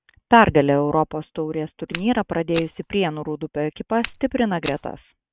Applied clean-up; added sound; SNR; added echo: none; Walk, footsteps; 14 dB; none.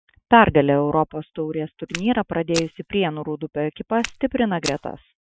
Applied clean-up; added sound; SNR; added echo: classical method Wiener filter.